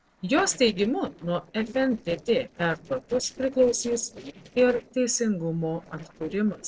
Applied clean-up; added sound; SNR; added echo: neural separator model SepFormer DNS4.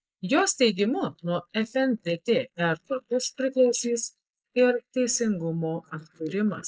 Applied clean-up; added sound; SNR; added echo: neural mask model Resemble Enhance denoiser.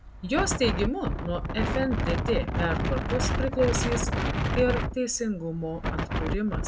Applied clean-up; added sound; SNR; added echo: none; Wind; -1 dB; none.